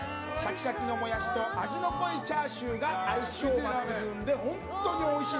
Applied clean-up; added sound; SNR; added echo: none; none; none; none.